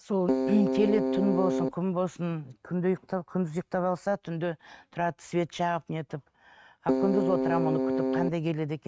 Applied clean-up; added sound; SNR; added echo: neural mask model RNNoise.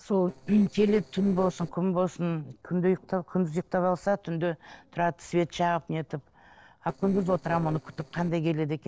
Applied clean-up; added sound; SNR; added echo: neural separator model SepFormer DNS4.